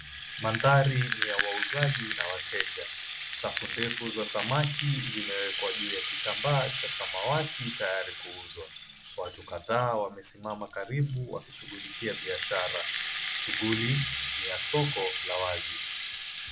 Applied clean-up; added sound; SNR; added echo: none; Rattle (instrument); 3 dB; none.